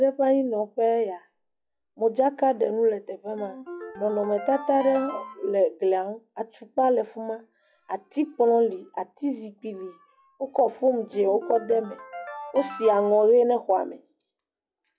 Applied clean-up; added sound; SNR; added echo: classical method log-MMSE.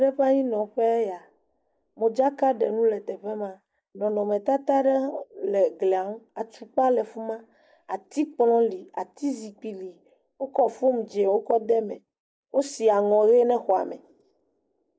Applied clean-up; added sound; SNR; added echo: neural mask model Resemble Enhance denoiser.